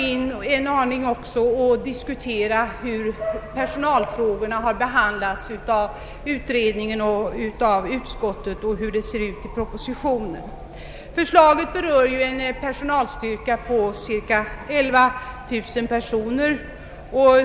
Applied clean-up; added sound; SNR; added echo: none; Wind + Bark / Motor vehicle (road) / Siren; 15 dB; none.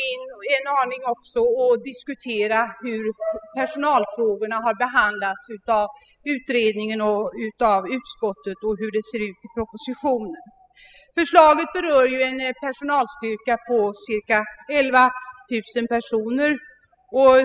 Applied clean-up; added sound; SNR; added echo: classical method spectral subtraction.